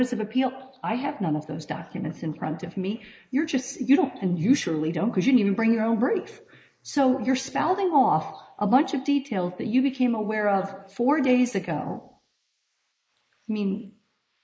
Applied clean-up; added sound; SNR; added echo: neural mask model Resemble Enhance denoiser.